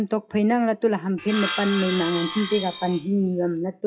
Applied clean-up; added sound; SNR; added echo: classical method WPE with log-MMSE.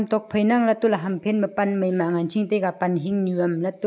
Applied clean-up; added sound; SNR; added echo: none; none; none; none.